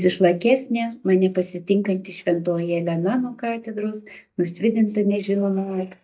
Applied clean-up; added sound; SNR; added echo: neural mask model DeepFilterNet 3.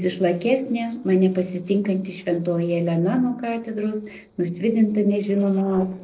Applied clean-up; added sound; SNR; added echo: neural separator model SepFormer DNS4.